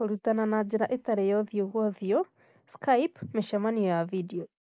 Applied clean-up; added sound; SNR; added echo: neural mask model Resemble Enhance denoiser.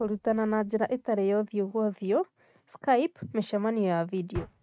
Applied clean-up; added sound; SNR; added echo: neural mask model RNNoise.